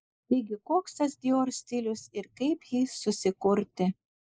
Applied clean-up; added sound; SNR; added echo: neural mask model Resemble Enhance denoiser.